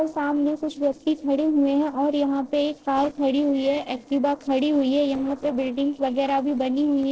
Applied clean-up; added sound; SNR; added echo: neural separator model SepFormer DNS4.